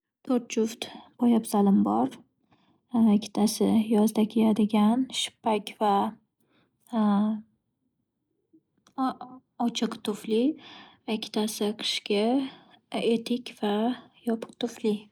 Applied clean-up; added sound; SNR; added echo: none; none; none; none.